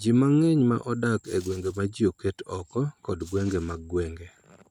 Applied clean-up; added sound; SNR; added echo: neural mask model RNNoise.